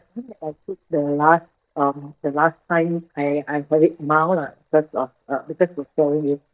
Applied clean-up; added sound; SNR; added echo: neural mask model DeepFilterNet 3.